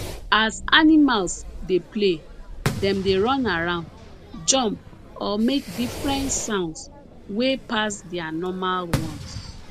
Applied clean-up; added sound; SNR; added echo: none; Fireworks; 11 dB; none.